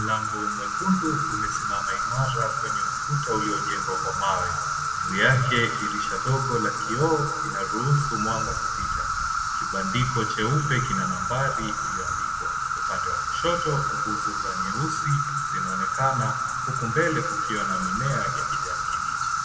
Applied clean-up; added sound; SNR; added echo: none; Insect; -1 dB; reverberation time 1.6 s.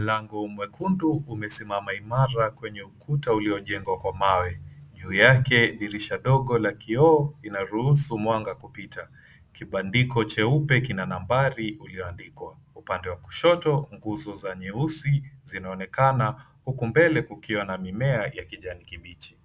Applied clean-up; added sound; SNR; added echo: none; none; none; none.